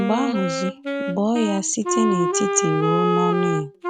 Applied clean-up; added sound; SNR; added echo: none; Wind instrument, woodwind instrument; 1 dB; none.